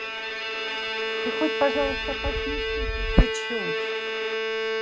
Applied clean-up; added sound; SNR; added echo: none; Bowed string instrument; 0 dB; none.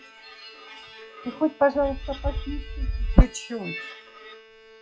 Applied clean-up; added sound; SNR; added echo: classical method log-MMSE.